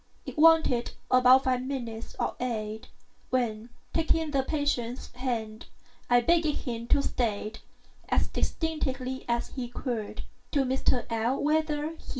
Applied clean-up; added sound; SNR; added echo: none; none; none; reverberation time 0.2 s.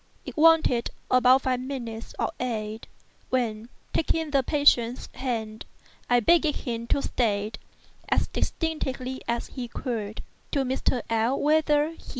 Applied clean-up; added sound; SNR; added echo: none; none; none; none.